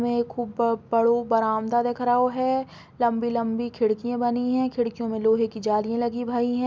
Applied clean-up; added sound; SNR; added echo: none; none; none; none.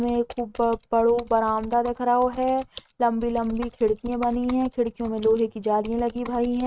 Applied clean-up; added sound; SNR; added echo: neural mask model RNNoise.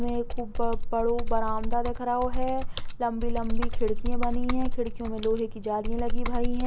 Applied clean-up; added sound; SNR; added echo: none; Computer keyboard; -5 dB; none.